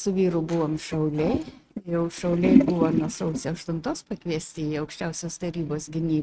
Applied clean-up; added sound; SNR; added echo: neural mask model RNNoise.